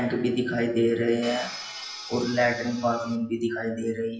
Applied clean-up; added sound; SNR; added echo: classical method WPE with log-MMSE.